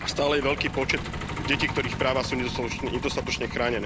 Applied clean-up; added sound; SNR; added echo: none; Truck; 5 dB; none.